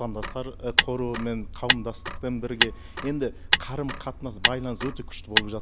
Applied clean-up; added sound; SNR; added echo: none; Motor vehicle (road); -3 dB; none.